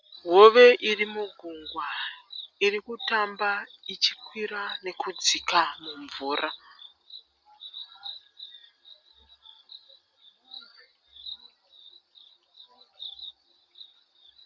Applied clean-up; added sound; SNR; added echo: none; none; none; none.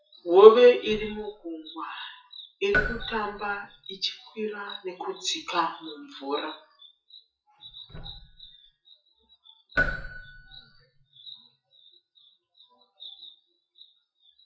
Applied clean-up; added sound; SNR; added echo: classical method WPE with log-MMSE.